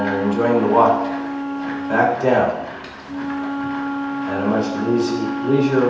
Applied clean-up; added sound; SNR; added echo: none; Wind instrument, woodwind instrument; 6 dB; reverberation time 0.8 s.